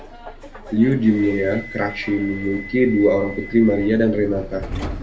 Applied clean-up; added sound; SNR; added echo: none; Subway, metro, underground; 13 dB; reverberation time 0.3 s.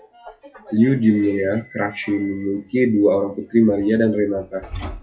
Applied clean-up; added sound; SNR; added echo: classical method WPE with log-MMSE.